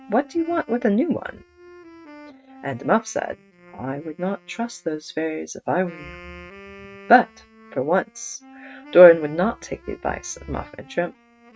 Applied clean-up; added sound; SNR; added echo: neural mask model RNNoise.